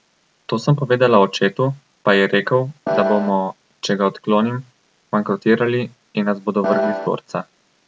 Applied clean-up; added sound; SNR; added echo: none; Piano; 1 dB; none.